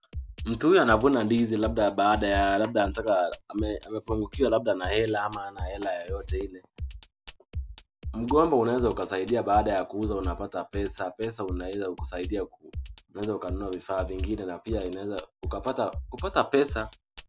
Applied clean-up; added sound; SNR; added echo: none; Drum kit; 11 dB; none.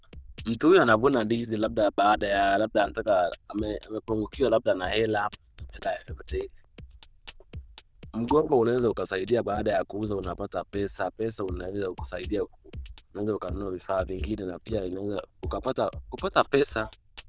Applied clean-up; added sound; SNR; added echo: neural diffusion model UNIVERSE++.